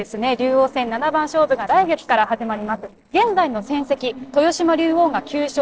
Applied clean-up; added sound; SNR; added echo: neural separator model SepFormer DNS4.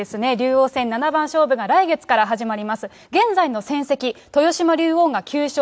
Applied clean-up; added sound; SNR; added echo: none; none; none; none.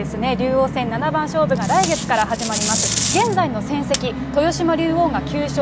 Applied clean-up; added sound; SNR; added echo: none; Packing tape, duct tape + Musical instrument; 3 dB; none.